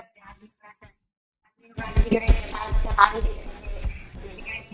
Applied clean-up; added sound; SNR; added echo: neural mask model DeepFilterNet 3.